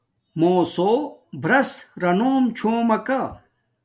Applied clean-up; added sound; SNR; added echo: none; none; none; none.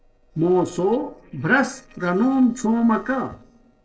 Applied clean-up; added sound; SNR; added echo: neural separator model SepFormer DNS4.